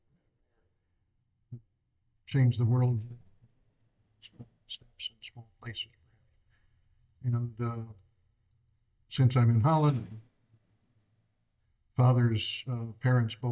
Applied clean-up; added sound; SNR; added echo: neural mask model DeepFilterNet 3.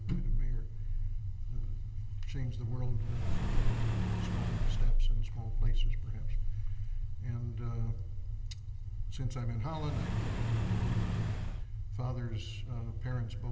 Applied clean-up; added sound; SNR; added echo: none; Accelerating, revving, vroom / Car; 3 dB; reverberation time 2.5 s.